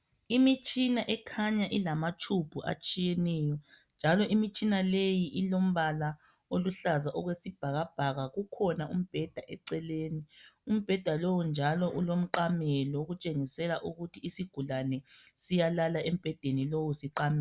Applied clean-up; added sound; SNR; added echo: none; none; none; none.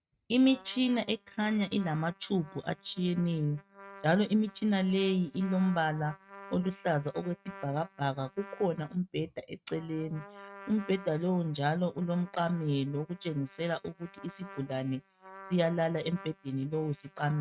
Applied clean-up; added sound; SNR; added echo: neural mask model RNNoise.